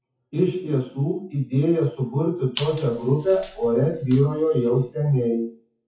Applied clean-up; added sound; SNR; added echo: classical method WPE with log-MMSE.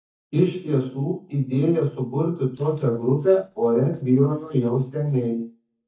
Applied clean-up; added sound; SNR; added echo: neural mask model DeepFilterNet 3.